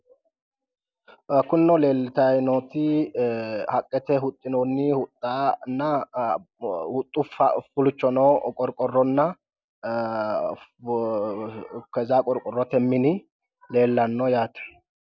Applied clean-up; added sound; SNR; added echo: none; none; none; none.